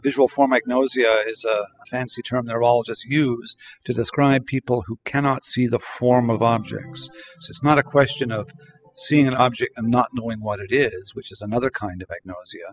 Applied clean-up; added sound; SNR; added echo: classical method spectral subtraction.